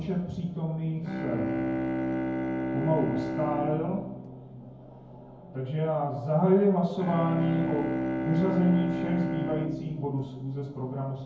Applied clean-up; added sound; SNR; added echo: none; Bowed string instrument; 4 dB; reverberation time 0.9 s.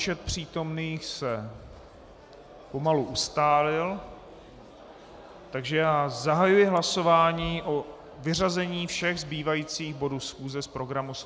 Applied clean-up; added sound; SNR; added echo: none; none; none; none.